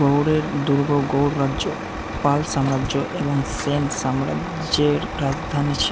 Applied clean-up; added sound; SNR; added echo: none; Truck; 9 dB; none.